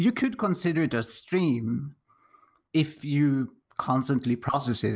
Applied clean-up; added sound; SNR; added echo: none; none; none; none.